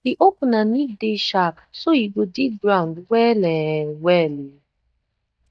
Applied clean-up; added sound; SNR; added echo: neural mask model DeepFilterNet 3.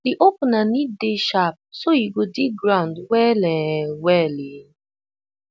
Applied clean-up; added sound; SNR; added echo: none; none; none; none.